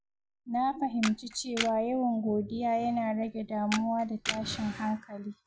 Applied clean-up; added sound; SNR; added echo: none; Camera; 9 dB; none.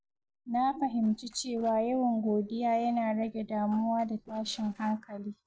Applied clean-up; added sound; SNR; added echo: neural separator model SepFormer DNS4.